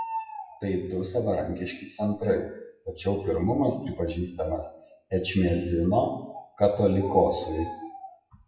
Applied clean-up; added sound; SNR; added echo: classical method WPE with log-MMSE.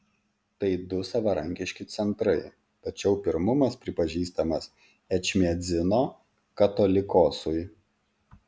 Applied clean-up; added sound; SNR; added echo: none; none; none; none.